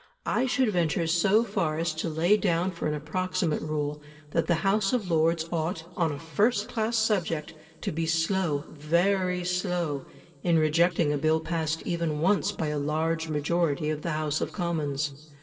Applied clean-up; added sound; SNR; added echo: none; none; none; reverberation time 1.6 s.